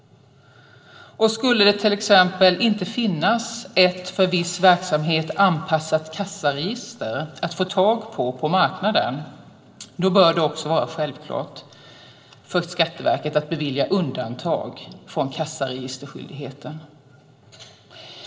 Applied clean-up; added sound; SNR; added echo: none; none; none; reverberation time 2.8 s.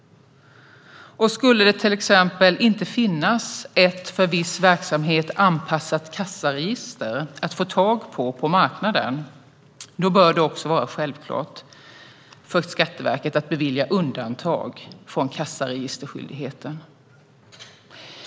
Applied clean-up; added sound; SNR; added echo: none; none; none; none.